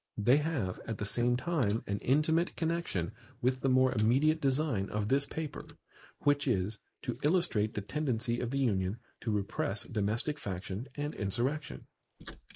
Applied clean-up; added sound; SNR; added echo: neural mask model Resemble Enhance denoiser.